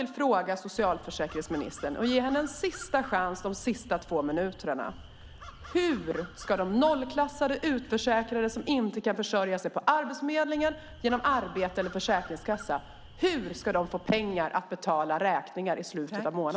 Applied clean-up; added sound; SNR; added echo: none; Crow; 17 dB; none.